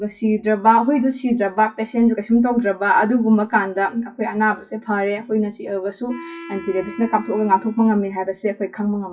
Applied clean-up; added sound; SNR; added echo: classical method WPE with log-MMSE.